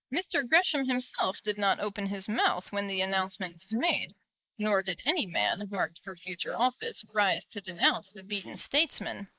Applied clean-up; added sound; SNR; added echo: neural mask model Resemble Enhance denoiser.